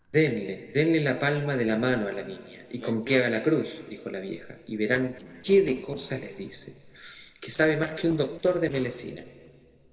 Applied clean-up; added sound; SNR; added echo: neural separator model SepFormer DNS4.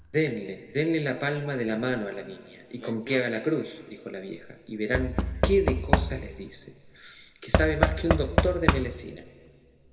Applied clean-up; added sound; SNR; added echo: none; Knock / Wood; 1 dB; reverberation time 2.2 s.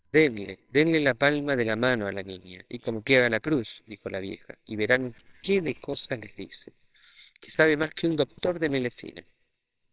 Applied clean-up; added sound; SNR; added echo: neural separator model SepFormer WHAMR!.